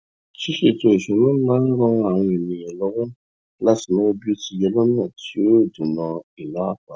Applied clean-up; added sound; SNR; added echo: none; none; none; none.